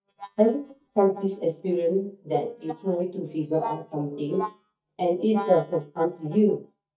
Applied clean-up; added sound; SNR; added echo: neural mask model DeepFilterNet 3.